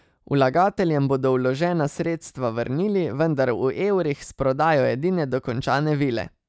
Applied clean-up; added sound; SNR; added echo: none; none; none; none.